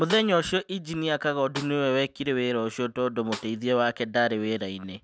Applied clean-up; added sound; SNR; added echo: none; Snare drum; 18 dB; none.